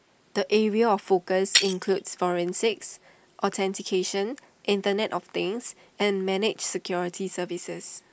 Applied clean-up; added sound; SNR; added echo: neural mask model Resemble Enhance denoiser.